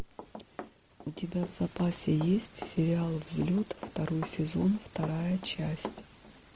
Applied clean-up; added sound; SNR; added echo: none; Run; 16 dB; none.